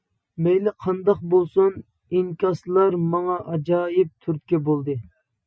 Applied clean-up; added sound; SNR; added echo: none; none; none; none.